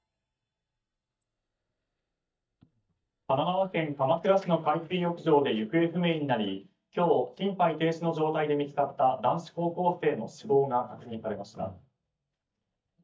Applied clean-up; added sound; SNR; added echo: neural mask model DeepFilterNet 3.